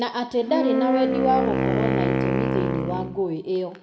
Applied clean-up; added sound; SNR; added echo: none; Wind instrument, woodwind instrument; -2 dB; reverberation time 1.5 s.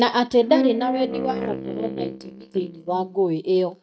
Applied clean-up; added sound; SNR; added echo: neural mask model DeepFilterNet 3.